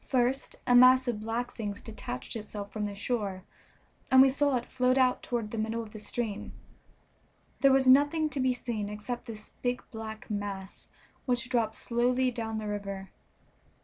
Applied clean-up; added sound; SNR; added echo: none; none; none; none.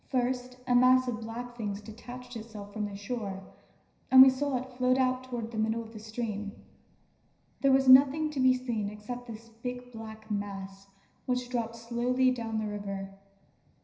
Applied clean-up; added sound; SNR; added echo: none; none; none; reverberation time 0.9 s.